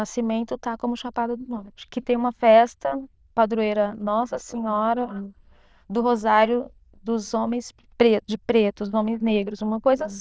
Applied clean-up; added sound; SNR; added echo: neural diffusion model UNIVERSE++.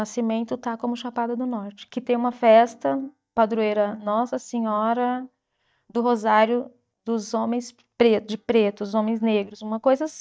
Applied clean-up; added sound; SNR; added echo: neural mask model DeepFilterNet 3.